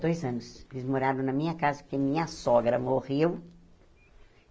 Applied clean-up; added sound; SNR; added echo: none; none; none; none.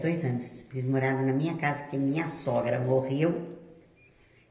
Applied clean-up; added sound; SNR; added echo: none; none; none; reverberation time 1.4 s.